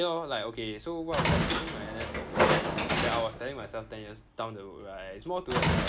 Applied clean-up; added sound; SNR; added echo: none; Train; -4 dB; none.